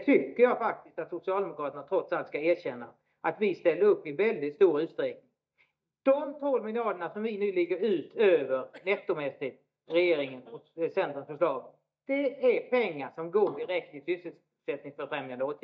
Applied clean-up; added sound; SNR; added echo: neural mask model DeepFilterNet 3.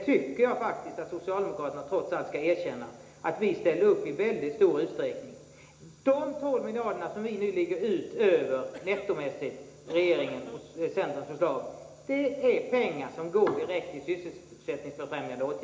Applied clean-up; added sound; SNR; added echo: none; Cough; 19 dB; reverberation time 0.8 s.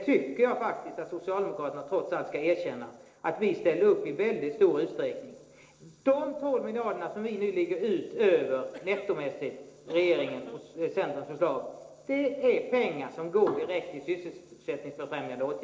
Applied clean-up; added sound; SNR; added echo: neural separator model SepFormer DNS4.